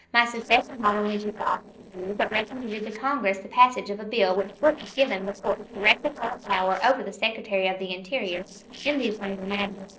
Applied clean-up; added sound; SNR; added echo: neural separator model SepFormer DNS4.